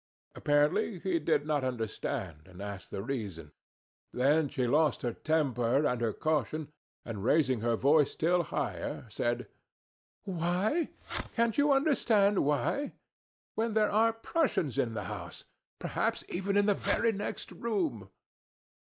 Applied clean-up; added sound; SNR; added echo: none; Fireworks; 12 dB; none.